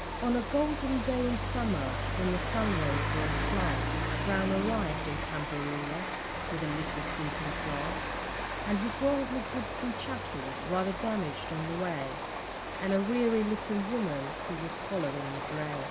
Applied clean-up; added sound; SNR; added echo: none; Rain; 1 dB; none.